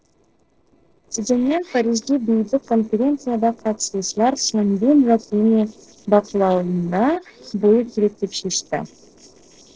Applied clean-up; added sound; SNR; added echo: neural separator model SepFormer DNS4.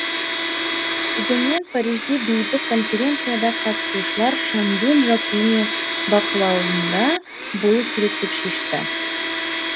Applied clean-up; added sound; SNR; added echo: none; Domestic sounds, home sounds; 1 dB; none.